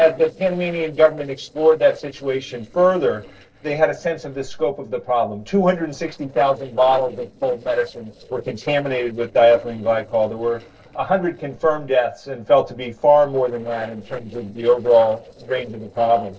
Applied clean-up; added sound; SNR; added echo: neural separator model SepFormer DNS4.